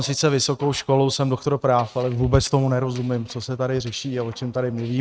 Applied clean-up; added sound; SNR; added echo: neural mask model RNNoise.